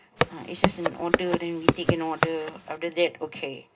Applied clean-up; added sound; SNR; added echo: none; Walk, footsteps; -4 dB; reverberation time 0.2 s.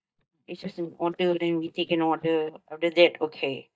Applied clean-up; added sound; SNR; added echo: neural mask model DeepFilterNet 3.